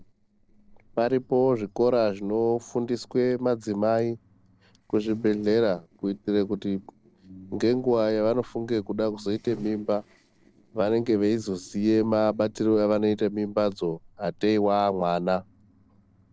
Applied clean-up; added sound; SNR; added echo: neural separator model SepFormer DNS4.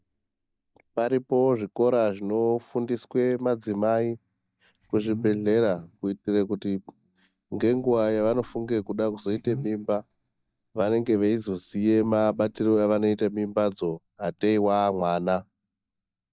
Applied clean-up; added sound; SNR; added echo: neural mask model DeepFilterNet 3.